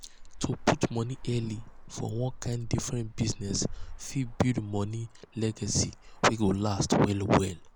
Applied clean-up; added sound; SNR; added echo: none; Traffic noise, roadway noise; 13 dB; none.